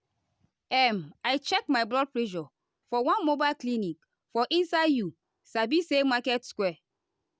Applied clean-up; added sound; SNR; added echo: none; none; none; none.